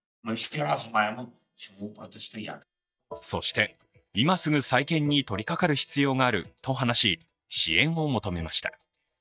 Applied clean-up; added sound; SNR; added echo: neural mask model DeepFilterNet 3.